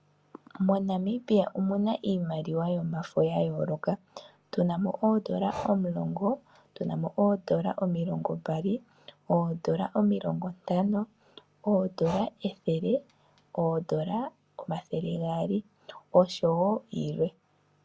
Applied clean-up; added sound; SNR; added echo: none; Breathing; 17 dB; none.